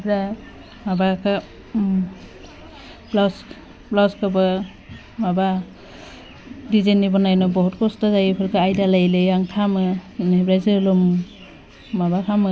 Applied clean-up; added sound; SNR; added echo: none; none; none; none.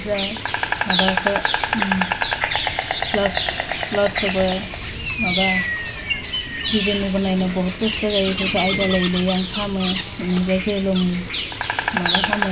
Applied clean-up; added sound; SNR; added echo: none; Insect; -2 dB; reverberation time 0.2 s.